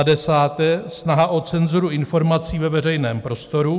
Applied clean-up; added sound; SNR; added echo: none; none; none; none.